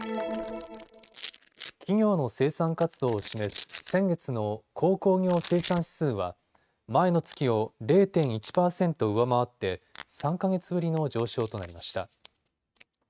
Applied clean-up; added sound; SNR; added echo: neural mask model RNNoise.